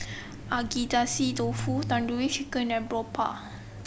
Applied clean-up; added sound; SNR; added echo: none; Truck; 8 dB; none.